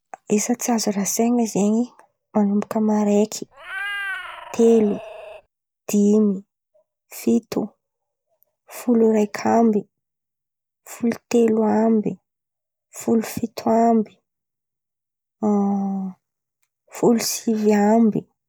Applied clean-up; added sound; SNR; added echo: none; Meow; 11 dB; none.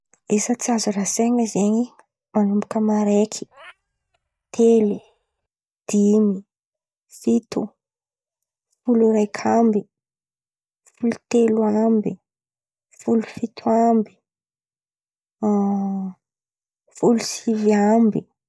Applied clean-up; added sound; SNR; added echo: neural mask model DeepFilterNet 3.